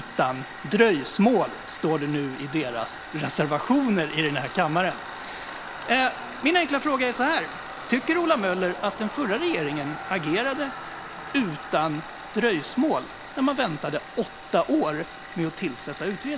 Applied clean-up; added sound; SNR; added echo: none; Tools; 12 dB; none.